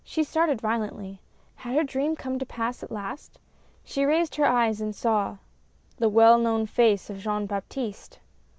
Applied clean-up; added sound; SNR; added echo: none; none; none; none.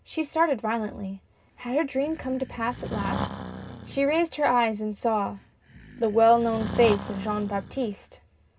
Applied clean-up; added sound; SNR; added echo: none; Breathing; 10 dB; reverberation time 0.2 s.